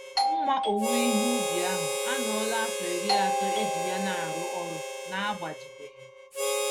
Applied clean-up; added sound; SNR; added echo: none; Harmonica + Doorbell; -4 dB; none.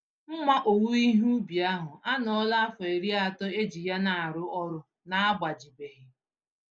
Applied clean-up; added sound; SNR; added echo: none; none; none; none.